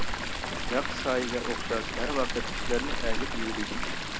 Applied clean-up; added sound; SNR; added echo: none; Chatter / Stream; -3 dB; none.